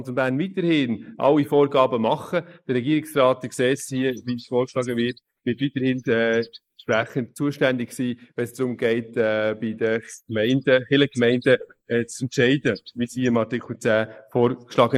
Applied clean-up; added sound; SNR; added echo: neural mask model Resemble Enhance denoiser.